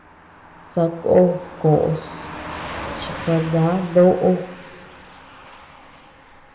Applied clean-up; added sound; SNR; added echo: none; Car passing by / Truck; 15 dB; reverberation time 1.2 s.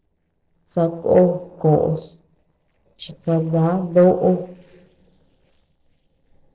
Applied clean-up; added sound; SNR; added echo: neural separator model SepFormer DNS4.